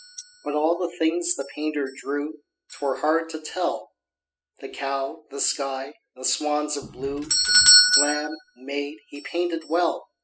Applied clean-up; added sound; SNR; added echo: classical method spectral subtraction.